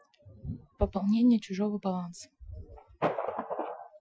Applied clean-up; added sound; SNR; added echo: classical method Wiener filter.